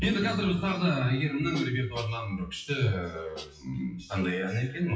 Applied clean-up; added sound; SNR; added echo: classical method WPE with log-MMSE.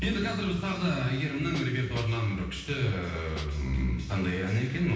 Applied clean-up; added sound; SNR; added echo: none; Snare drum; 13 dB; reverberation time 0.9 s.